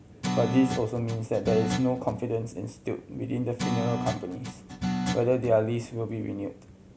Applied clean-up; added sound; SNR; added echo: none; Guitar; 4 dB; none.